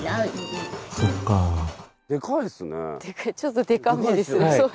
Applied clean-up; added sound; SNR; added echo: none; none; none; none.